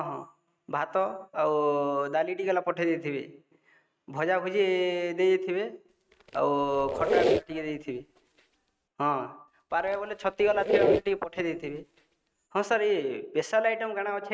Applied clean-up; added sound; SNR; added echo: neural mask model RNNoise.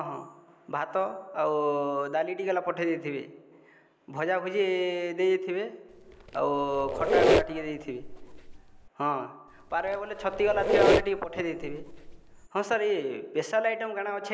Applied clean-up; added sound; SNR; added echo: none; Squeak; -1 dB; none.